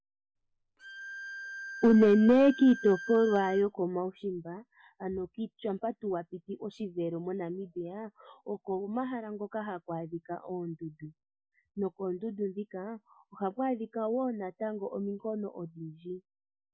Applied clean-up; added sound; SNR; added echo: none; Bowed string instrument; 12 dB; none.